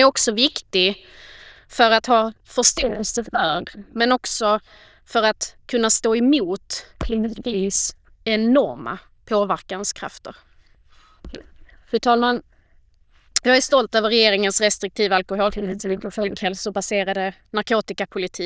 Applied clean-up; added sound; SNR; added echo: neural diffusion model UNIVERSE++.